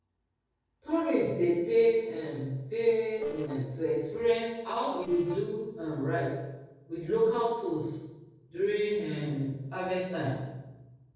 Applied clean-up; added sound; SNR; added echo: neural separator model SepFormer DNS4.